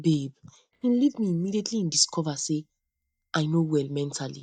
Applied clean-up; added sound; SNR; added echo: neural mask model DeepFilterNet 3.